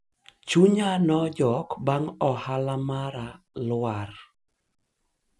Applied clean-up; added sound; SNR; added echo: none; none; none; none.